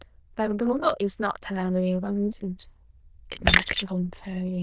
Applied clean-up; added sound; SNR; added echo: neural diffusion model UNIVERSE++.